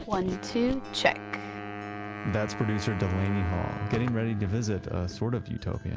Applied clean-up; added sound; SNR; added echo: none; Wind instrument, woodwind instrument; 10 dB; none.